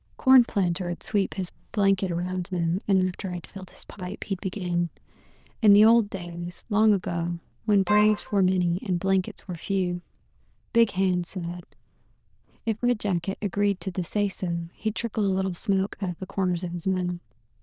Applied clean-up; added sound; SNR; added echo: neural diffusion model UNIVERSE++.